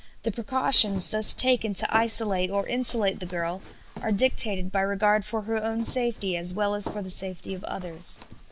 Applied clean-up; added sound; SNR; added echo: none; Run; 18 dB; none.